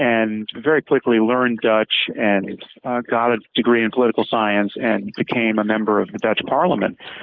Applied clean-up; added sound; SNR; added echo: neural mask model Resemble Enhance denoiser.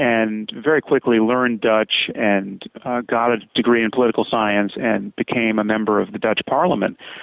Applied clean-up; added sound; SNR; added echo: none; none; none; none.